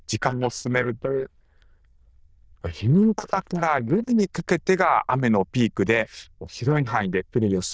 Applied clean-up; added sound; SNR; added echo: neural diffusion model UNIVERSE++.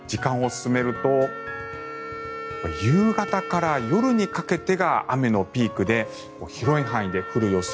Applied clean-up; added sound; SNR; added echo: none; Wind instrument, woodwind instrument; 12 dB; none.